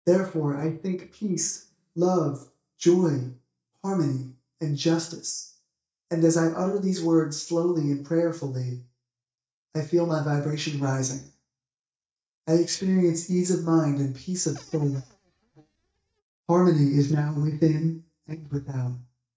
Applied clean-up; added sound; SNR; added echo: neural mask model DeepFilterNet 3.